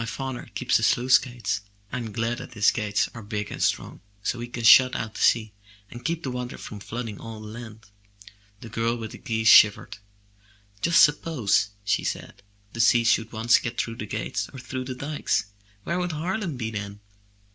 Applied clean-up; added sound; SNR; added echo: none; none; none; none.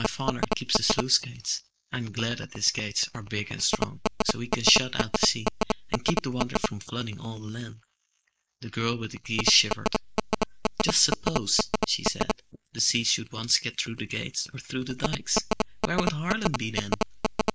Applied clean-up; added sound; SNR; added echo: neural mask model Resemble Enhance denoiser.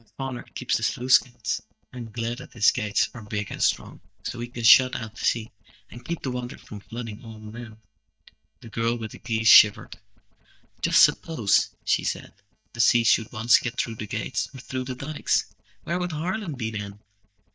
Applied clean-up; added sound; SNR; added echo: neural mask model DeepFilterNet 3.